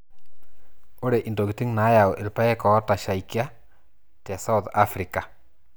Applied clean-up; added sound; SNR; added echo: none; none; none; none.